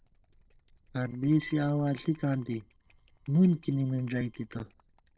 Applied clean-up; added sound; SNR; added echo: neural separator model SepFormer DNS4.